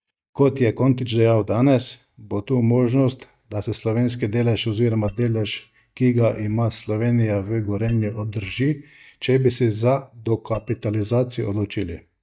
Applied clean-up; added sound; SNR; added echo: neural mask model DeepFilterNet 3.